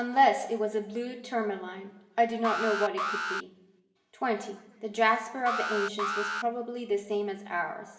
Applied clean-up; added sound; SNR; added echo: none; Alarm; 4 dB; reverberation time 0.8 s.